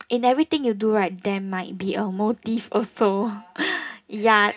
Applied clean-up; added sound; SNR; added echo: none; none; none; reverberation time 0.3 s.